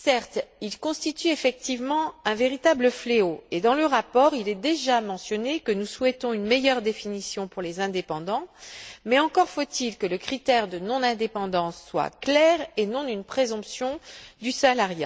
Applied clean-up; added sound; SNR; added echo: none; none; none; none.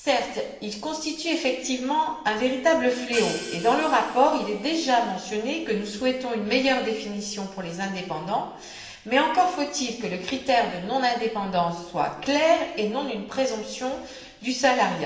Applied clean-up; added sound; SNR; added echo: none; Hi-hat; 15 dB; reverberation time 1.1 s.